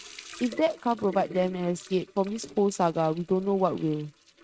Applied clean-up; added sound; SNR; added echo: neural mask model RNNoise.